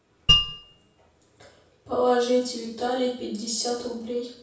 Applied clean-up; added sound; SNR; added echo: none; Mallet percussion; -4 dB; reverberation time 0.6 s.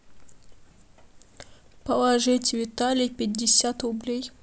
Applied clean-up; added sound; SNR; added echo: none; none; none; none.